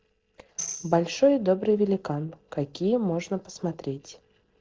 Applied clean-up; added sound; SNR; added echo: neural separator model SepFormer DNS4.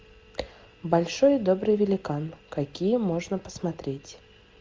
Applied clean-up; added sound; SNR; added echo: none; none; none; none.